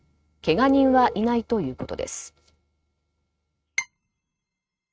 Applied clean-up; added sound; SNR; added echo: neural mask model RNNoise.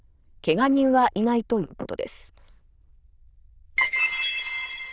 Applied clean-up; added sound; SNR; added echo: neural diffusion model UNIVERSE++.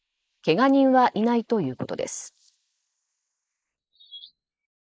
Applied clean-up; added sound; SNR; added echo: neural mask model Resemble Enhance denoiser.